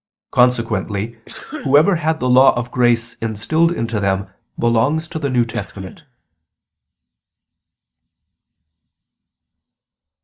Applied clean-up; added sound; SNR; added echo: neural mask model DeepFilterNet 3.